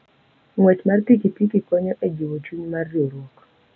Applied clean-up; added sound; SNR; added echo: none; none; none; none.